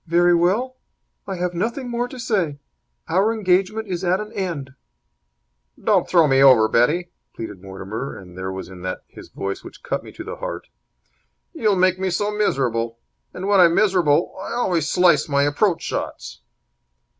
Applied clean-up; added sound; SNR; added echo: none; none; none; none.